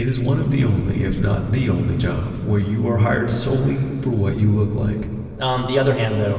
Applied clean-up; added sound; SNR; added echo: none; none; none; reverberation time 2.6 s.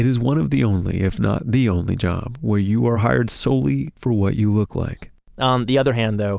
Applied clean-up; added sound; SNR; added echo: none; none; none; none.